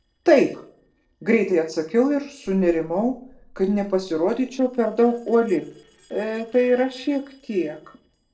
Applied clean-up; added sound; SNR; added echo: neural separator model SepFormer DNS4.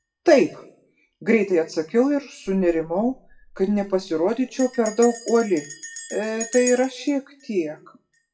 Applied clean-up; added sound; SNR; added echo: classical method WPE with log-MMSE.